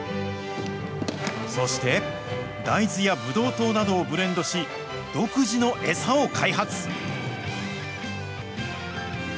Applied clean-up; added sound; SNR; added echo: none; none; none; none.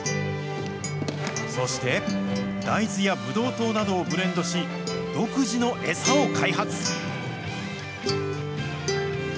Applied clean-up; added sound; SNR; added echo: none; Acoustic guitar; 3 dB; none.